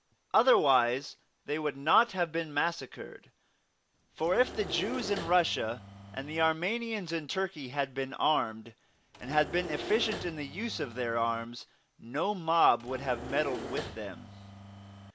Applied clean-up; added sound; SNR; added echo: none; Engine / Mechanisms; 11 dB; none.